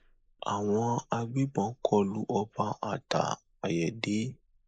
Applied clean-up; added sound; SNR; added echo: neural mask model Resemble Enhance denoiser.